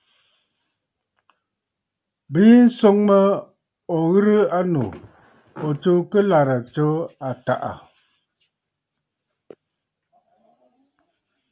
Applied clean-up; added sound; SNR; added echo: none; none; none; none.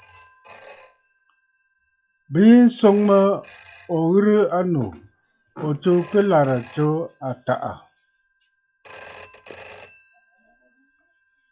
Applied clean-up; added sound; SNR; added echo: classical method log-MMSE.